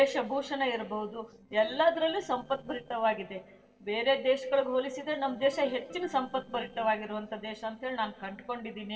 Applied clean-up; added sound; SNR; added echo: neural separator model SepFormer DNS4.